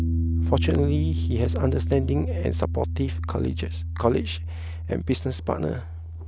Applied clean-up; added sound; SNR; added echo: none; Piano; 0 dB; none.